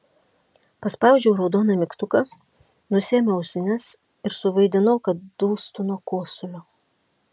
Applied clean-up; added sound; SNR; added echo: none; none; none; none.